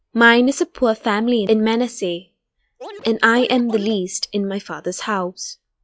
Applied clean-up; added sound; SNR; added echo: classical method log-MMSE.